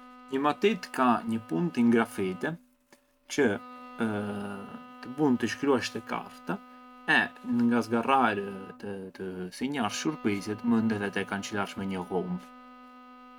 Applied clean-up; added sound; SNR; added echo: none; Bowed string instrument; 20 dB; none.